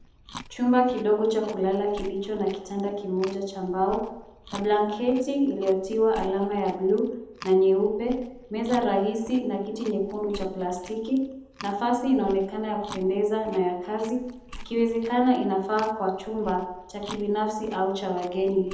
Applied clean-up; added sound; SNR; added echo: none; Chewing, mastication; 19 dB; reverberation time 0.8 s.